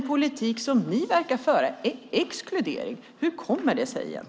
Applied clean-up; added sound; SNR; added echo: none; none; none; none.